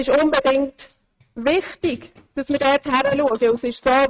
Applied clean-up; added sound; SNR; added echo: neural mask model RNNoise.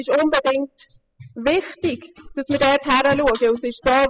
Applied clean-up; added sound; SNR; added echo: classical method spectral subtraction.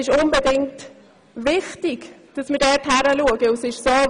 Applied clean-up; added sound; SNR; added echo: none; none; none; none.